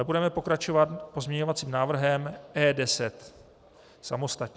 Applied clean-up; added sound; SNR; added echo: none; none; none; none.